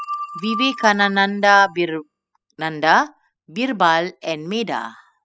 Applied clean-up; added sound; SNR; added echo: classical method spectral subtraction.